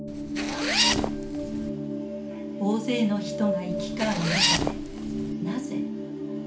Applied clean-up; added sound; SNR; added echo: none; Zipper (clothing); 0 dB; reverberation time 0.4 s.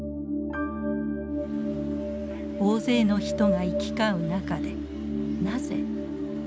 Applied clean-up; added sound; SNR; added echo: none; none; none; none.